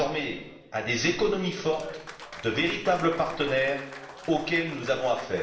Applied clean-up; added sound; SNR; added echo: none; Applause; 16 dB; reverberation time 0.8 s.